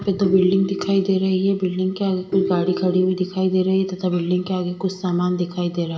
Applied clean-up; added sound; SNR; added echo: none; Ringtone; 7 dB; reverberation time 0.9 s.